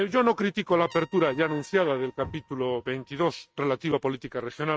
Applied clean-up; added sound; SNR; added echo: neural mask model RNNoise.